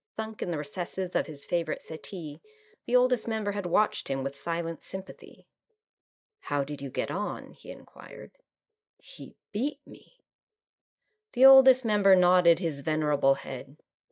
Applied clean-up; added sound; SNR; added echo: neural mask model DeepFilterNet 3.